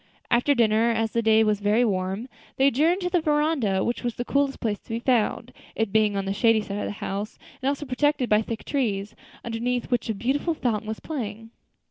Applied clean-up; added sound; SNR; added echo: none; none; none; none.